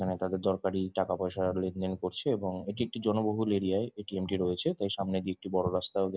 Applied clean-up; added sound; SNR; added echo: none; none; none; none.